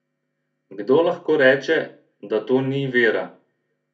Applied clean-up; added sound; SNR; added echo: none; none; none; reverberation time 0.3 s.